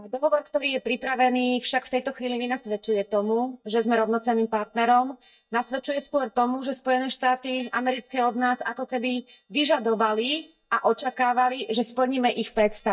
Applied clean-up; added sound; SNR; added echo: neural mask model DeepFilterNet 3.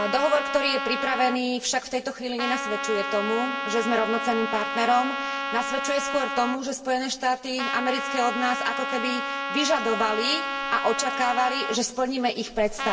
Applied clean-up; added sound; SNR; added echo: none; Trumpet; 4 dB; reverberation time 2.3 s.